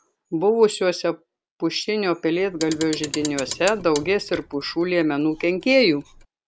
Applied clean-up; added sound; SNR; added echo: none; Clock; 14 dB; none.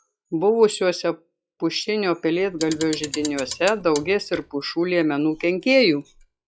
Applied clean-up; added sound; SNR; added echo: classical method log-MMSE.